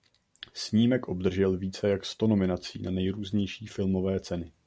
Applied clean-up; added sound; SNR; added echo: none; none; none; none.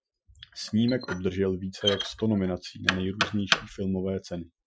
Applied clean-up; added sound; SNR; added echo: classical method Wiener filter.